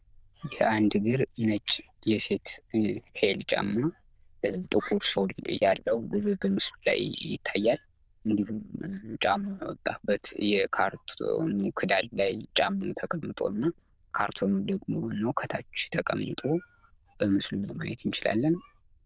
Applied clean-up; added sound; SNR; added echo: neural diffusion model UNIVERSE++.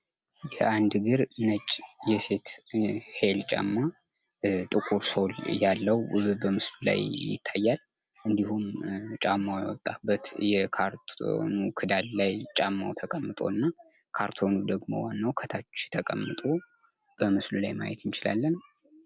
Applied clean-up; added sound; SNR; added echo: none; none; none; none.